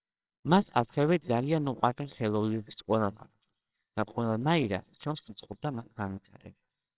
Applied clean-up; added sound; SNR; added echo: neural separator model SepFormer WHAMR!.